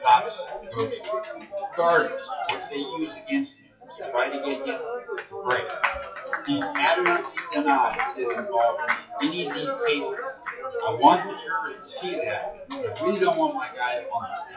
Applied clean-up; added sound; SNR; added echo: classical method WPE with log-MMSE.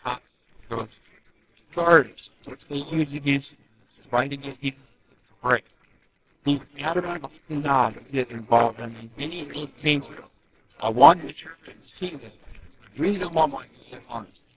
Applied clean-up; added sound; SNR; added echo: neural separator model SepFormer WHAMR!.